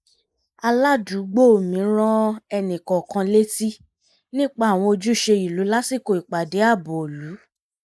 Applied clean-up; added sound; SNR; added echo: neural mask model Resemble Enhance denoiser.